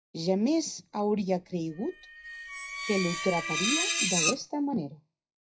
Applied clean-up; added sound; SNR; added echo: classical method WPE with log-MMSE.